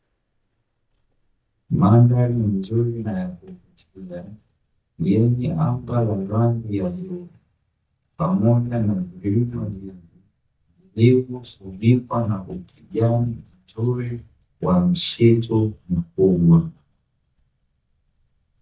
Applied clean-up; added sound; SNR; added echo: neural mask model DeepFilterNet 3.